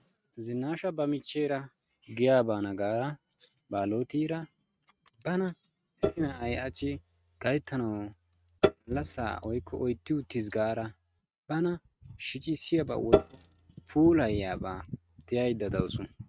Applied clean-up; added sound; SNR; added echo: neural mask model RNNoise.